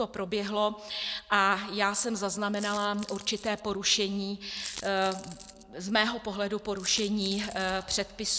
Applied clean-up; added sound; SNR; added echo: neural separator model SepFormer DNS4.